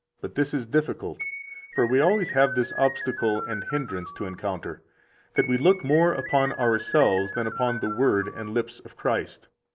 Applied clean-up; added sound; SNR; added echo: none; Keyboard (musical); 9 dB; none.